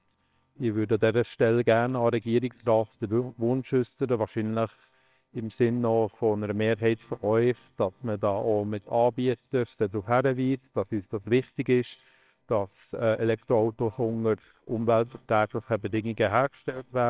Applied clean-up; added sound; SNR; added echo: neural separator model SepFormer WHAMR!.